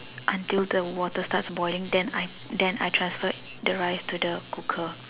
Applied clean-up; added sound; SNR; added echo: none; none; none; none.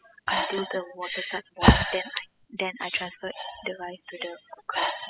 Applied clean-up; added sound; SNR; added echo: classical method spectral subtraction.